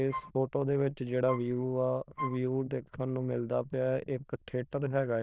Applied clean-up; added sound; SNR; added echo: neural diffusion model UNIVERSE++.